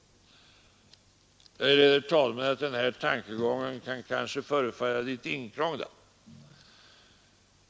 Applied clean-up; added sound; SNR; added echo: none; none; none; none.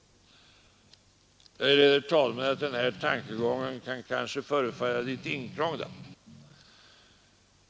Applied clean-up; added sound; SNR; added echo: none; Strum; 15 dB; none.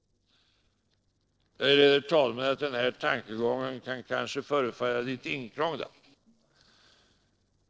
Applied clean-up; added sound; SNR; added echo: neural separator model SepFormer DNS4.